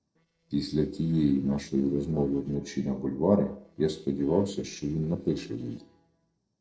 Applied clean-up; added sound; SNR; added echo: neural separator model SepFormer DNS4.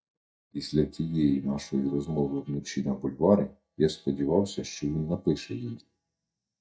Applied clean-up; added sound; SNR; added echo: neural mask model DeepFilterNet 3.